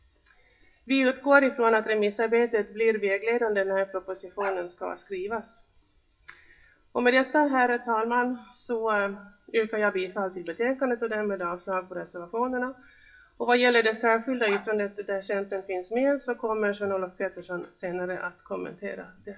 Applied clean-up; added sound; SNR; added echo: classical method WPE with log-MMSE.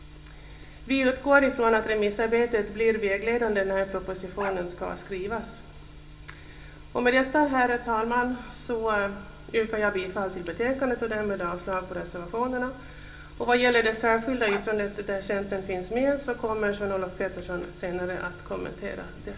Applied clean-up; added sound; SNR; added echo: none; Bark; 14 dB; reverberation time 0.7 s.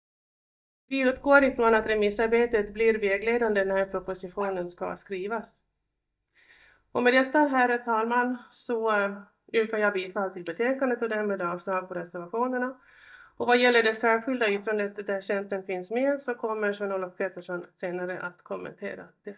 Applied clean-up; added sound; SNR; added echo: neural mask model DeepFilterNet 3.